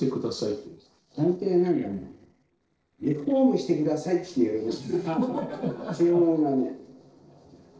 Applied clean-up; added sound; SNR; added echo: neural separator model SepFormer DNS4.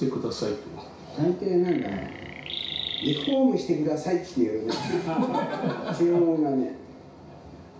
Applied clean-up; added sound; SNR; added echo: none; Chirp, tweet; 9 dB; reverberation time 0.6 s.